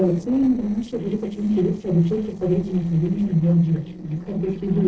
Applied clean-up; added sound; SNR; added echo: neural separator model SepFormer DNS4.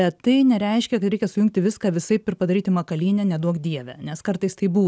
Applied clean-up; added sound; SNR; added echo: none; none; none; none.